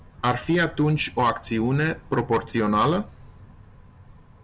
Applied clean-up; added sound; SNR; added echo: none; none; none; none.